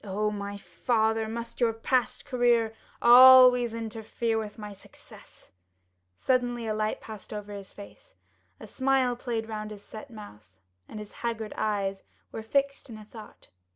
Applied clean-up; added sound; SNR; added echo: none; none; none; none.